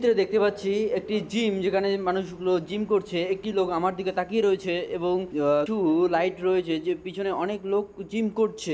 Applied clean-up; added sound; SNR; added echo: none; none; none; none.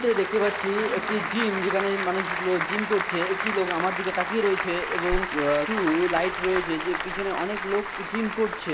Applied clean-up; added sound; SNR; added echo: none; Applause; 3 dB; none.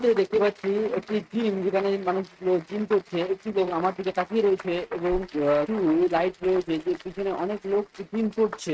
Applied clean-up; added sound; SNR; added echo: neural mask model RNNoise.